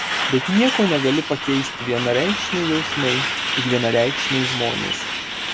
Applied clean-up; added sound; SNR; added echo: none; Truck; 2 dB; none.